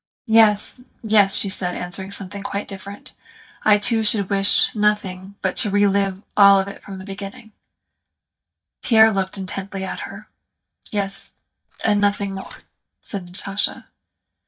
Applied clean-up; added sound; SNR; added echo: neural mask model DeepFilterNet 3.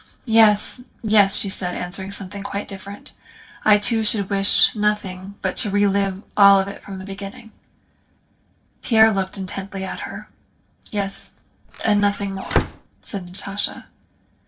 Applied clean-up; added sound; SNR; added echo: neural separator model SepFormer DNS4.